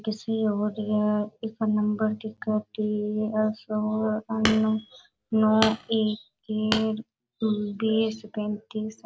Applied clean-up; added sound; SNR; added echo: none; Hammer; 8 dB; none.